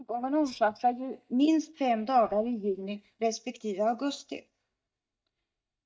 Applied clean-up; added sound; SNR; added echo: neural mask model DeepFilterNet 3.